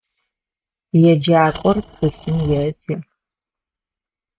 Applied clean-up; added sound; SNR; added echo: neural mask model RNNoise.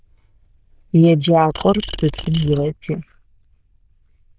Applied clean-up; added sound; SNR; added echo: neural diffusion model UNIVERSE++.